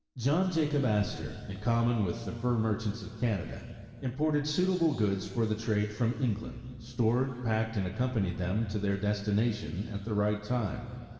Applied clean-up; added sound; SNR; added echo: none; none; none; reverberation time 2.3 s.